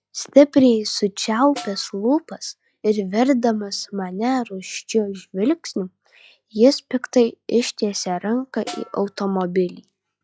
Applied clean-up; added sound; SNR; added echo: classical method log-MMSE.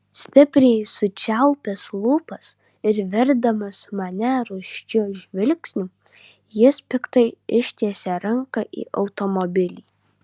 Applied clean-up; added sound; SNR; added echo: none; none; none; none.